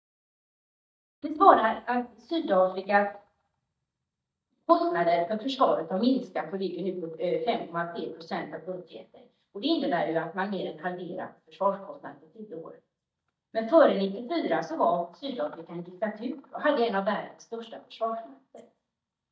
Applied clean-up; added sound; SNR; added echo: neural mask model DeepFilterNet 3.